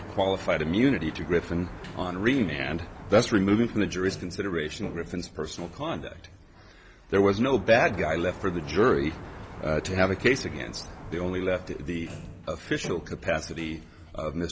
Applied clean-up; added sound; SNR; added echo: none; Sliding door; 15 dB; none.